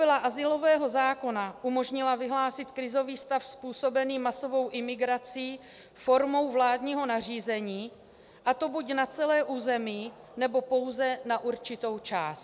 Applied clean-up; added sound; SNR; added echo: none; none; none; none.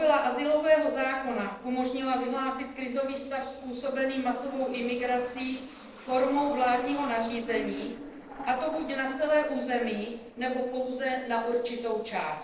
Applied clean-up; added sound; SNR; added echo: neural separator model SepFormer DNS4.